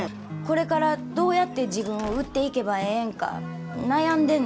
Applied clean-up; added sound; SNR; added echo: none; Squeak / Slam / Wood; 18 dB; none.